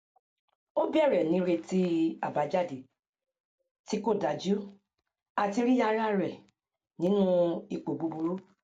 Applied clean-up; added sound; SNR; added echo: none; none; none; none.